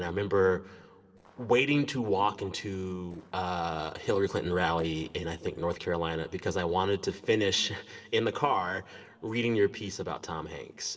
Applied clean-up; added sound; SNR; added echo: neural separator model SepFormer DNS4.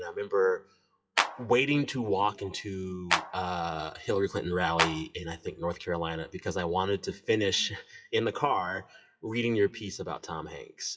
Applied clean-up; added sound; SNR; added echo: classical method WPE with log-MMSE.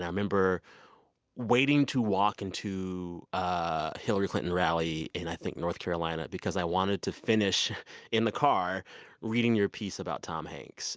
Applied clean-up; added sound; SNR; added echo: none; none; none; none.